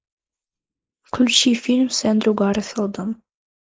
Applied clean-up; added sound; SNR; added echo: neural mask model Resemble Enhance denoiser.